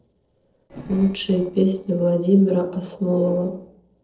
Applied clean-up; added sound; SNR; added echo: neural separator model SepFormer DNS4.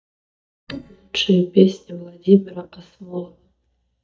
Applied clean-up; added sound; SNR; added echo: neural mask model DeepFilterNet 3.